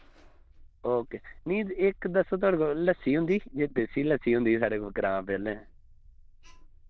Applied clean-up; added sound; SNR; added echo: neural diffusion model UNIVERSE++.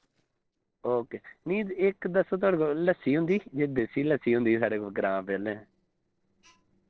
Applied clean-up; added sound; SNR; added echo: neural separator model SepFormer DNS4.